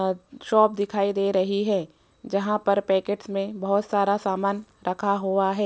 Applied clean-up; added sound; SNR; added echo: none; none; none; none.